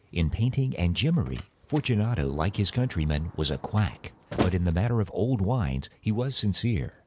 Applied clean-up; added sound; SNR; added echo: none; Slam; 14 dB; none.